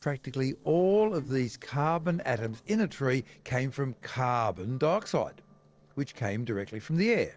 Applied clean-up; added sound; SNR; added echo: neural separator model SepFormer DNS4.